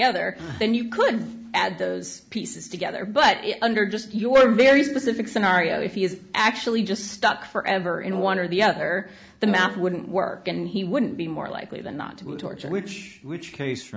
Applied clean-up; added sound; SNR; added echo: none; Brass instrument; 14 dB; none.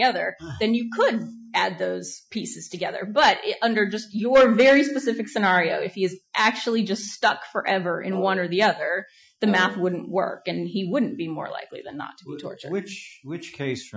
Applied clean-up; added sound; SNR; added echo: classical method Wiener filter.